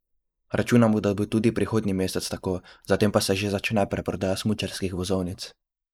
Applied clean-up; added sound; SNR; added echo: neural mask model Resemble Enhance denoiser.